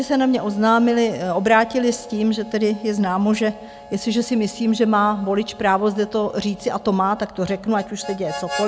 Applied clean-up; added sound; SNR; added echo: none; Harmonica; 17 dB; none.